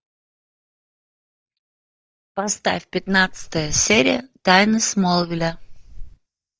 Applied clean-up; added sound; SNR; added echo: neural mask model DeepFilterNet 3.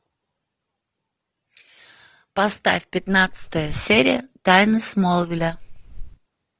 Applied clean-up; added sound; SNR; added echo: none; Wind; 12 dB; none.